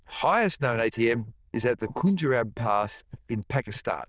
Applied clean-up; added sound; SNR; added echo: neural diffusion model UNIVERSE++.